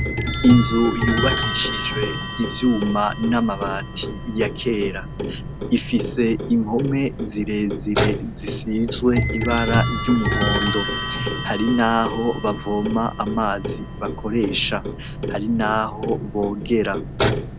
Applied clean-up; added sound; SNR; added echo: none; Clock; 2 dB; none.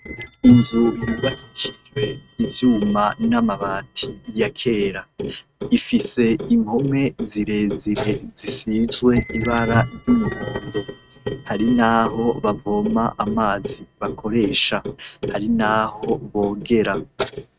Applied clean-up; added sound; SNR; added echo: neural mask model RNNoise.